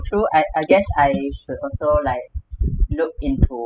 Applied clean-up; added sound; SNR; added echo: classical method spectral subtraction.